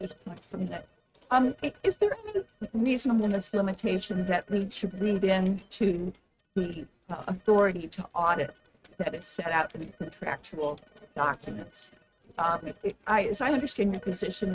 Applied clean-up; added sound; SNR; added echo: neural mask model RNNoise.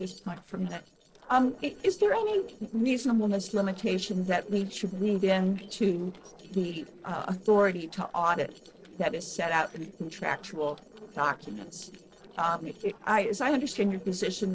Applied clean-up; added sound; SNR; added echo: neural separator model SepFormer DNS4.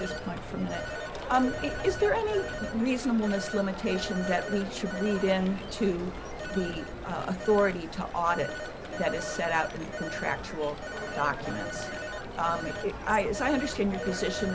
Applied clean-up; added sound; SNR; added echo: none; Telephone; 6 dB; none.